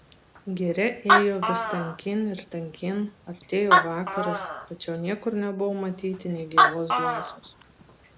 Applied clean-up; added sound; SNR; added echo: none; Animal; -2 dB; none.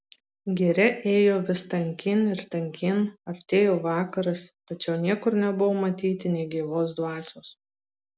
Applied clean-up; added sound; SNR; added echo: none; none; none; none.